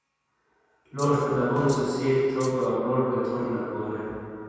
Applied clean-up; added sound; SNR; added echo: none; Rattle (instrument); 19 dB; reverberation time 2.1 s.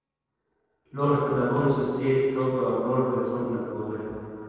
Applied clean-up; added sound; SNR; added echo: neural separator model SepFormer DNS4.